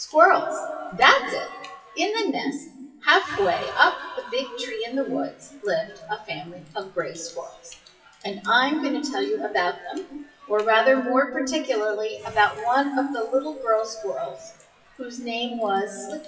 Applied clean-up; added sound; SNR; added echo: classical method WPE with log-MMSE.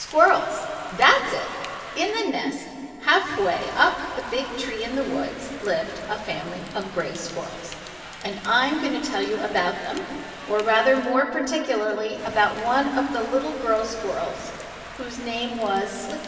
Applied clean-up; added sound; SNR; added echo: none; Rain; 16 dB; reverberation time 2.6 s.